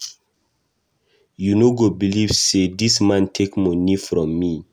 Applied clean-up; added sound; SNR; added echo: none; none; none; none.